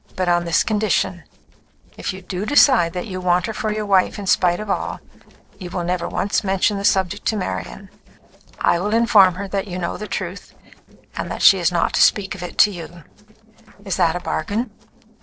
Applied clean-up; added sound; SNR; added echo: neural separator model SepFormer DNS4.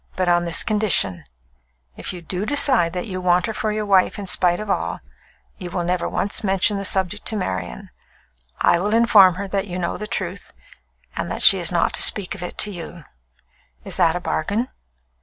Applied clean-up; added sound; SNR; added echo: none; none; none; none.